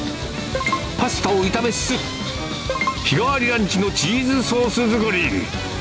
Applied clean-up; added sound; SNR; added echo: none; none; none; none.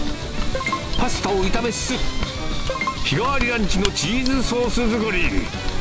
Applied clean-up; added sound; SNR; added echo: none; Mechanisms; 1 dB; none.